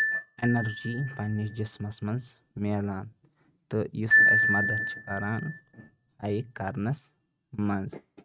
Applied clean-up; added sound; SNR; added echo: neural mask model RNNoise.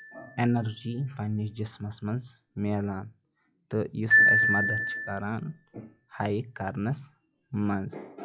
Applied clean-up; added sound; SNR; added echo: classical method log-MMSE.